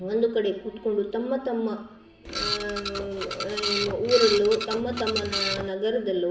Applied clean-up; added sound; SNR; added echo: none; Printer; 4 dB; reverberation time 0.8 s.